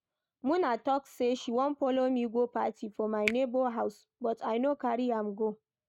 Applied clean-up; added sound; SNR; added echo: neural mask model RNNoise.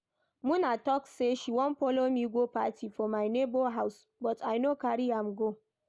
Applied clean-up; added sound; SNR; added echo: none; none; none; none.